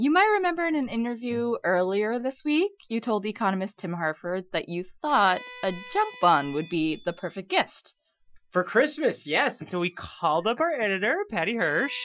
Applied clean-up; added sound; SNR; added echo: classical method Wiener filter.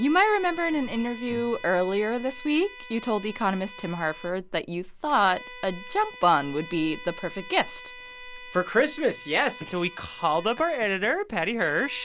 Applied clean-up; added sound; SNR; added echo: none; Bowed string instrument; 17 dB; none.